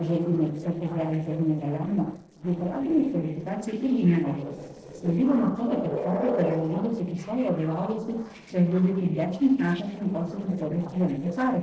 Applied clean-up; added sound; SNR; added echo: neural separator model SepFormer DNS4.